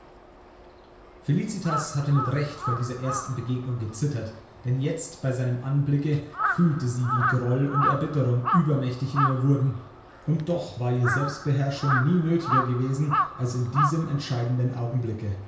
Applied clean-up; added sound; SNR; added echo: none; Crow; 6 dB; reverberation time 0.5 s.